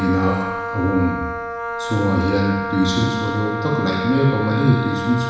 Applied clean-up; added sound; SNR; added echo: none; Wind instrument, woodwind instrument; 6 dB; reverberation time 1.1 s.